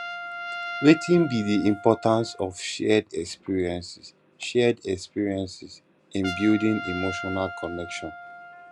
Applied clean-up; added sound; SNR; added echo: none; Trumpet; 13 dB; none.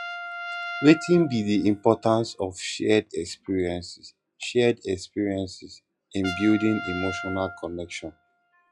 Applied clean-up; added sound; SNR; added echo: classical method log-MMSE.